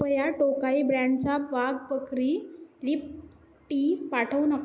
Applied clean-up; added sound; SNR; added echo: none; none; none; none.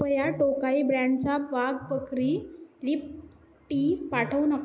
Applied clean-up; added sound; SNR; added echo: none; Telephone; 18 dB; none.